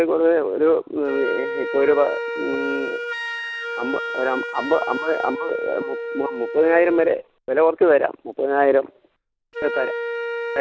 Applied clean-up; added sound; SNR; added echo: none; Wind instrument, woodwind instrument; 8 dB; none.